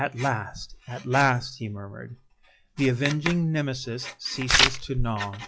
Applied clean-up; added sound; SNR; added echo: classical method log-MMSE.